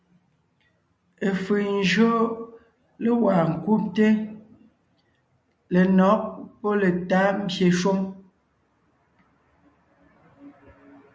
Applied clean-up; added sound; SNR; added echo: none; none; none; none.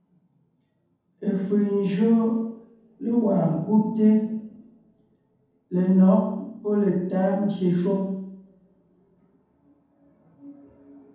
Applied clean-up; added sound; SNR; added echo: none; none; none; reverberation time 0.9 s.